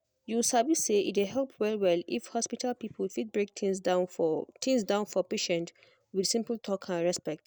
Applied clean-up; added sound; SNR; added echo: none; none; none; none.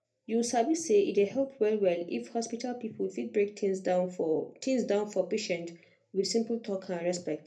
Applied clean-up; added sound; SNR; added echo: none; none; none; reverberation time 0.3 s.